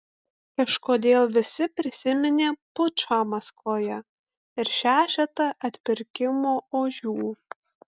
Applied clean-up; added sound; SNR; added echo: none; none; none; none.